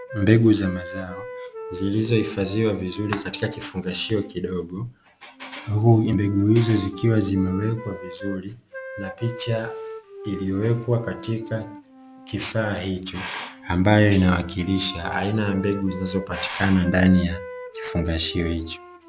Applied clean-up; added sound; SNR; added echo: none; Wind instrument, woodwind instrument; 15 dB; none.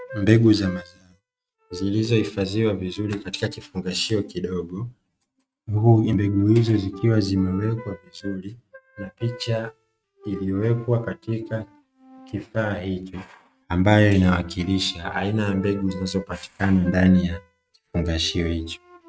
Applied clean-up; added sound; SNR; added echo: neural mask model RNNoise.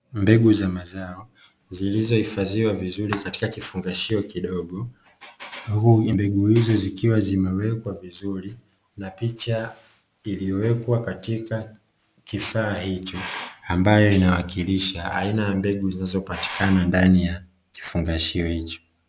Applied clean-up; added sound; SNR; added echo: none; none; none; none.